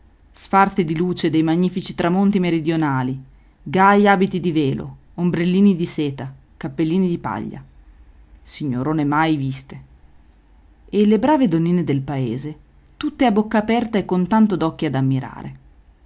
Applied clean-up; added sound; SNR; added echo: none; none; none; none.